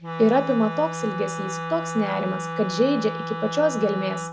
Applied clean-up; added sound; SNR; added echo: none; Wind instrument, woodwind instrument; 7 dB; none.